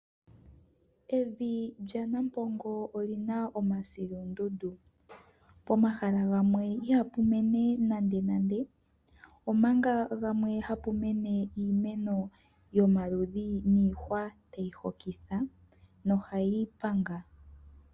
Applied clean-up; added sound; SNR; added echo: none; none; none; none.